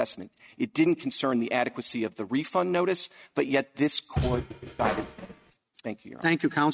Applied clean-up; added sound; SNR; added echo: neural mask model RNNoise.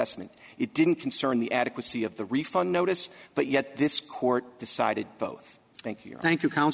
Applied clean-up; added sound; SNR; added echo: none; none; none; none.